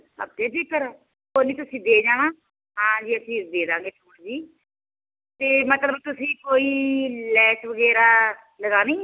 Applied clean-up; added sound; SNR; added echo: none; none; none; none.